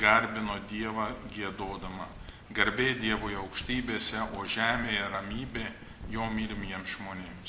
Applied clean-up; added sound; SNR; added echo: none; Mechanisms; 19 dB; none.